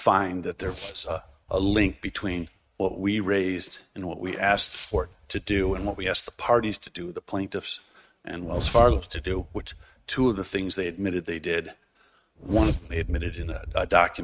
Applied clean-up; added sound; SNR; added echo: neural mask model RNNoise.